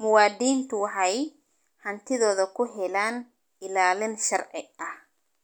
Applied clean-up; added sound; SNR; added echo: none; none; none; none.